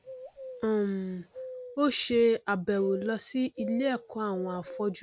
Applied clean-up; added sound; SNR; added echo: none; Bird vocalization, bird call, bird song; 15 dB; none.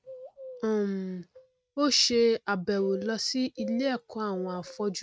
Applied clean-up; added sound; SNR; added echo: neural mask model RNNoise.